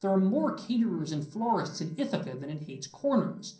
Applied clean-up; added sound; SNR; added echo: neural separator model SepFormer DNS4.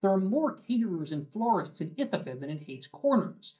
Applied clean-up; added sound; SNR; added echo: neural mask model DeepFilterNet 3.